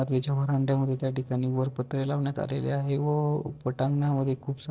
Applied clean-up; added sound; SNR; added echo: neural separator model SepFormer DNS4.